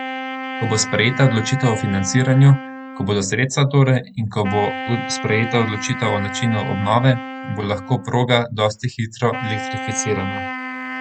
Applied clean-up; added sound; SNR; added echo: none; Wind instrument, woodwind instrument; 10 dB; none.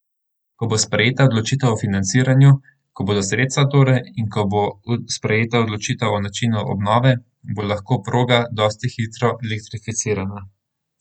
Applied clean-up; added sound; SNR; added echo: none; none; none; none.